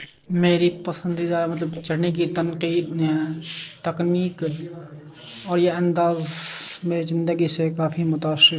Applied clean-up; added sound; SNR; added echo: neural separator model SepFormer DNS4.